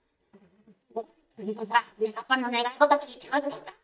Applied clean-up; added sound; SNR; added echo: neural mask model DeepFilterNet 3.